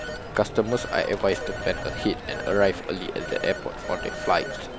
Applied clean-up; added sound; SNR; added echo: none; Telephone; 7 dB; none.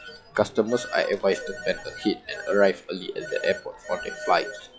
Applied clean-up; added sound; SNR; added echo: classical method log-MMSE.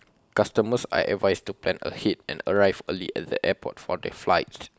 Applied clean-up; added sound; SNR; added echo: none; none; none; none.